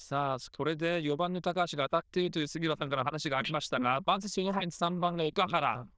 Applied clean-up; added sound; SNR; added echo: neural diffusion model UNIVERSE++.